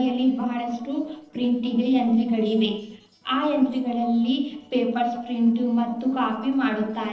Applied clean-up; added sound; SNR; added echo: neural separator model SepFormer DNS4.